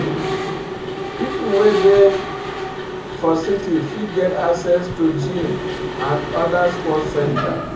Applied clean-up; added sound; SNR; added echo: none; Mechanisms; 5 dB; reverberation time 0.6 s.